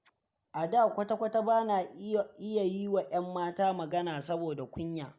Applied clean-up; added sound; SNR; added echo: none; none; none; none.